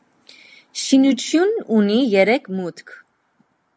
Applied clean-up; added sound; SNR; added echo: none; none; none; none.